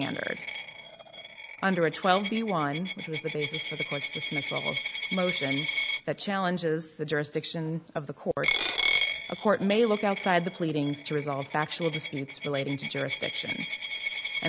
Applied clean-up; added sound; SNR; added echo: none; Coin (dropping); 3 dB; none.